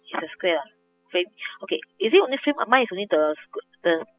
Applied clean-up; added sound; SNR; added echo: classical method spectral subtraction.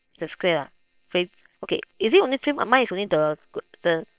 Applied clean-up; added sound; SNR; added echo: neural separator model SepFormer WHAM!.